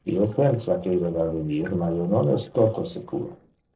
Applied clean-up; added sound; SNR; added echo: neural separator model SepFormer DNS4.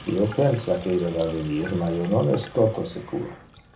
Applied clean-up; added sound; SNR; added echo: none; Sink (filling or washing); 18 dB; reverberation time 0.3 s.